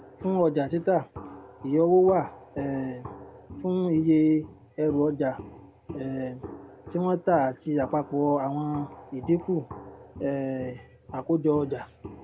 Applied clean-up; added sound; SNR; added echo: none; Walk, footsteps; 17 dB; none.